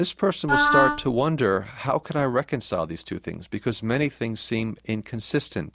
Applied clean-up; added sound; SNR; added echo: none; Wind instrument, woodwind instrument; -3 dB; none.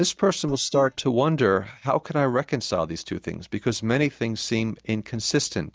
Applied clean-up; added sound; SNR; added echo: neural mask model DeepFilterNet 3.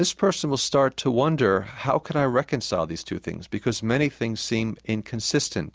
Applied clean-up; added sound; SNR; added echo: none; none; none; none.